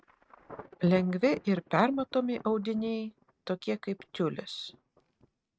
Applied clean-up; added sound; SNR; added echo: neural mask model RNNoise.